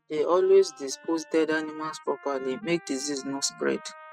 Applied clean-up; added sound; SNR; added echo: classical method spectral subtraction.